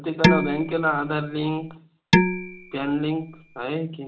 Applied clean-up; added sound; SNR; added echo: none; Dishes, pots, and pans; -2 dB; none.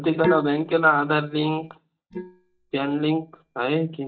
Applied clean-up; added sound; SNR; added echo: neural mask model DeepFilterNet 3.